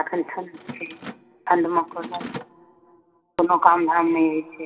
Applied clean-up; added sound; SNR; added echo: none; Mechanisms; 17 dB; reverberation time 3.0 s.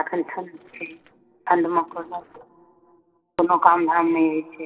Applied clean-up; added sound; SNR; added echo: neural separator model SepFormer DNS4.